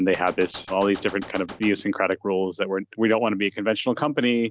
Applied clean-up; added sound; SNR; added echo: none; Gunshot, gunfire; 17 dB; none.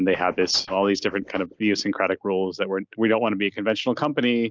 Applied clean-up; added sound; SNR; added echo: neural mask model Resemble Enhance denoiser.